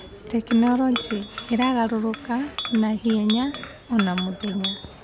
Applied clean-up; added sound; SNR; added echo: none; Chink, clink; 11 dB; none.